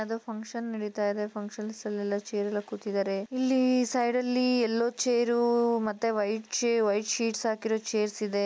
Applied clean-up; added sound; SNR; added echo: none; none; none; none.